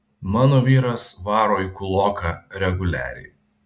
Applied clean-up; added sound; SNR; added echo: none; none; none; none.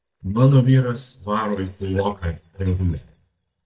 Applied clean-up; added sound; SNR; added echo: neural mask model DeepFilterNet 3.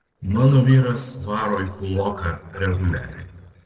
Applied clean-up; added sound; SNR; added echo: neural separator model SepFormer DNS4.